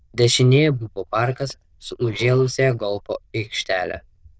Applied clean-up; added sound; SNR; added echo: neural diffusion model UNIVERSE++.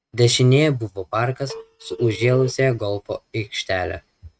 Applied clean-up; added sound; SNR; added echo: neural mask model RNNoise.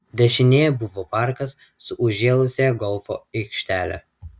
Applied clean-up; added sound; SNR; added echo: none; none; none; none.